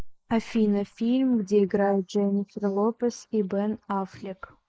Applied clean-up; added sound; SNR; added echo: neural mask model Resemble Enhance denoiser.